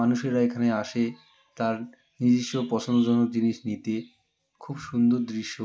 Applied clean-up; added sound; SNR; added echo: none; none; none; none.